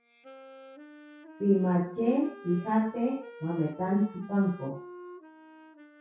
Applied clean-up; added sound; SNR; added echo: classical method WPE with log-MMSE.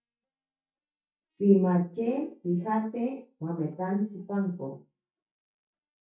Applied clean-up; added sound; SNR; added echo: neural mask model DeepFilterNet 3.